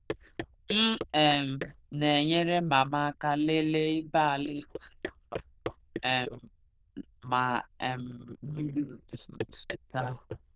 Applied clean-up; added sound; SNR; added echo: neural diffusion model UNIVERSE++.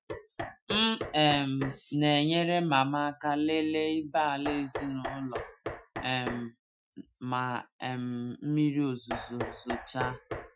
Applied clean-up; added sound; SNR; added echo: classical method Wiener filter.